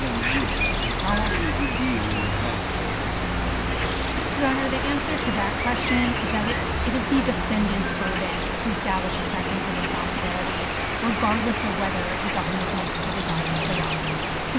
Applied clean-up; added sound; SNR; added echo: none; Cricket; -5 dB; none.